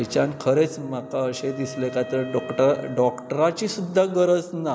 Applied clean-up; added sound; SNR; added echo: none; Wind instrument, woodwind instrument; 18 dB; none.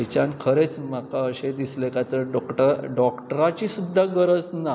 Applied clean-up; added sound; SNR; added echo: none; none; none; none.